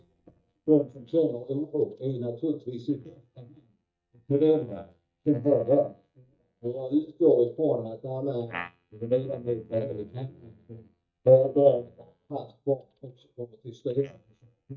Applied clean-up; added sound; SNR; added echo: neural mask model DeepFilterNet 3.